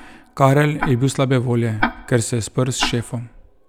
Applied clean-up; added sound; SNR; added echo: none; Tick-tock; 10 dB; none.